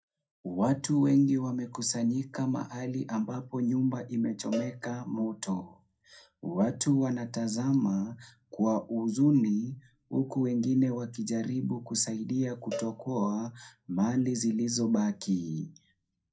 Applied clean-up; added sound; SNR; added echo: none; Cowbell; 15 dB; reverberation time 0.2 s.